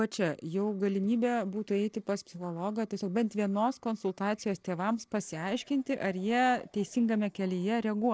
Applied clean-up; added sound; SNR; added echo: neural separator model SepFormer DNS4.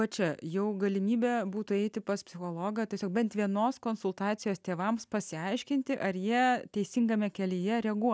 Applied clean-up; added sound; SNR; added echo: none; none; none; none.